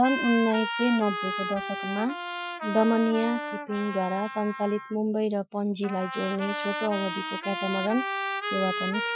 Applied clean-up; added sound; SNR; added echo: classical method Wiener filter.